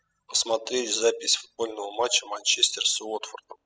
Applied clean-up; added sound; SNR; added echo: classical method spectral subtraction.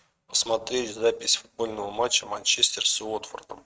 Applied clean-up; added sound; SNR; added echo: neural mask model RNNoise.